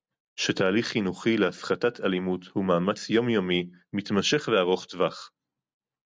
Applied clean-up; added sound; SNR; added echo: none; none; none; none.